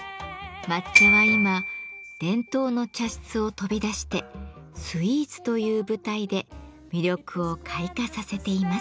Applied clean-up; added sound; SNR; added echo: none; Glockenspiel; -2 dB; none.